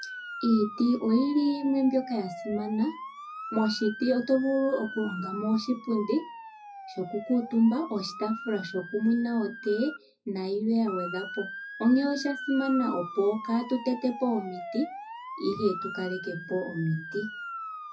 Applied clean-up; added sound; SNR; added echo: classical method WPE with log-MMSE.